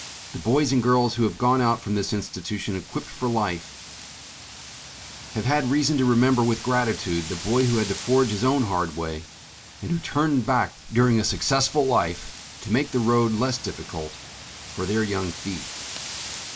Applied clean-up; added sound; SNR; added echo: none; Wind; 14 dB; reverberation time 0.2 s.